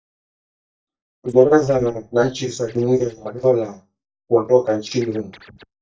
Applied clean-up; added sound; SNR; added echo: neural mask model DeepFilterNet 3.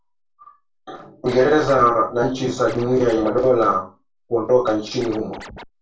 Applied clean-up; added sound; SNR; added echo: none; Scratching (performance technique); 17 dB; reverberation time 0.2 s.